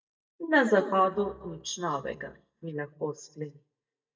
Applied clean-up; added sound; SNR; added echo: neural mask model DeepFilterNet 3.